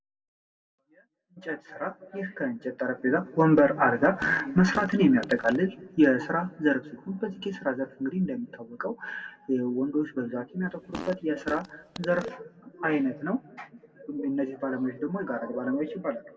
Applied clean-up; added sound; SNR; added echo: none; Fart; 14 dB; reverberation time 1.8 s.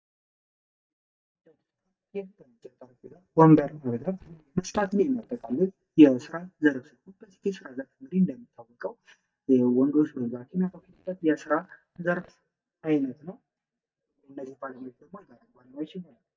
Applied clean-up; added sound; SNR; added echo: neural mask model DeepFilterNet 3.